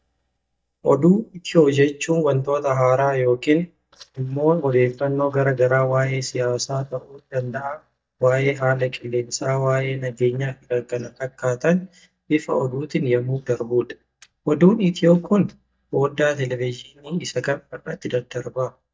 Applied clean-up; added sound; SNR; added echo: neural mask model DeepFilterNet 3.